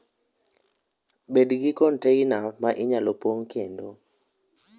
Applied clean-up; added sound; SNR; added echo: none; none; none; none.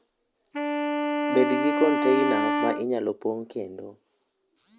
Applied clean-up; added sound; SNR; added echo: none; Wind instrument, woodwind instrument; -1 dB; none.